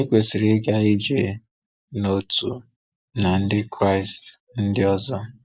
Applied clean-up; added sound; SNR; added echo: neural mask model DeepFilterNet 3.